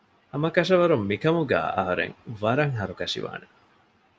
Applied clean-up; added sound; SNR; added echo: none; none; none; none.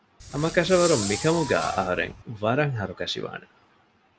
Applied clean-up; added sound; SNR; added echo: none; Fireworks; 8 dB; none.